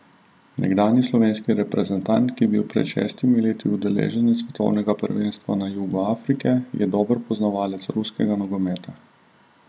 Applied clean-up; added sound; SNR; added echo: none; none; none; none.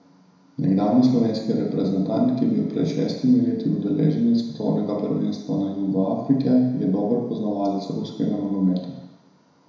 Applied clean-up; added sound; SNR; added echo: none; none; none; reverberation time 1.0 s.